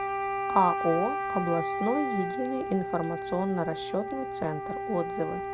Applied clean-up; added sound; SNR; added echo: none; Wind instrument, woodwind instrument; 2 dB; none.